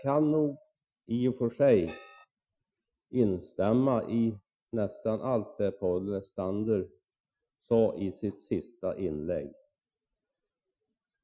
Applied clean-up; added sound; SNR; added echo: classical method Wiener filter.